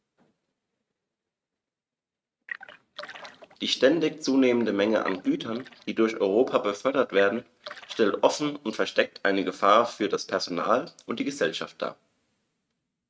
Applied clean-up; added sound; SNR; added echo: neural mask model RNNoise.